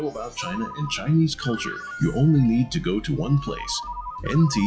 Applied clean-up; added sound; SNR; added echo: classical method log-MMSE.